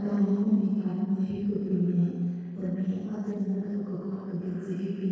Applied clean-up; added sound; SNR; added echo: neural separator model SepFormer DNS4.